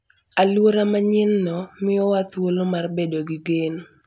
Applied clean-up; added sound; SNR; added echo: none; none; none; none.